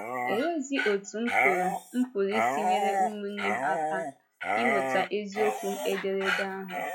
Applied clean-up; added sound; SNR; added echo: classical method log-MMSE.